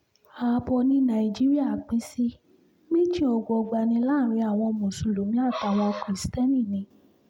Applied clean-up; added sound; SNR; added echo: none; none; none; none.